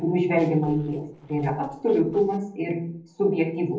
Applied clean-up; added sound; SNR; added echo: neural separator model SepFormer DNS4.